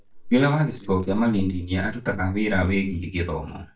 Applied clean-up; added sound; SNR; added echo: neural mask model DeepFilterNet 3.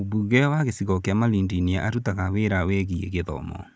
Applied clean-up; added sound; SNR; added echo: none; none; none; none.